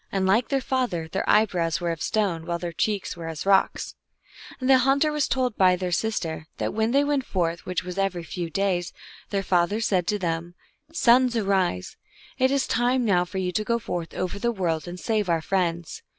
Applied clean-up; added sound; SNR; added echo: none; none; none; none.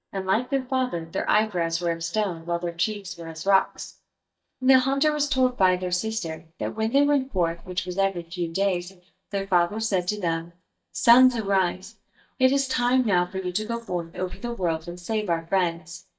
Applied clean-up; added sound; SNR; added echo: neural mask model DeepFilterNet 3.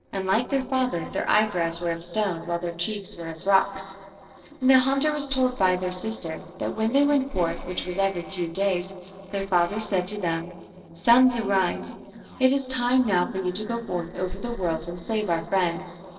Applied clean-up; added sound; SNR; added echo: neural separator model SepFormer DNS4.